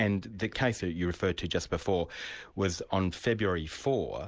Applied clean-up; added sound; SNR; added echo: none; none; none; none.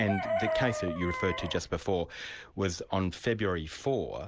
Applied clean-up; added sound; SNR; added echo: none; Chicken, rooster; 6 dB; none.